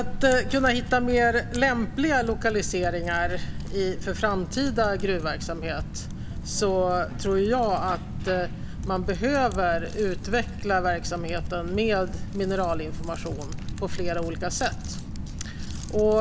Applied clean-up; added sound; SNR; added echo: none; Typing; 5 dB; none.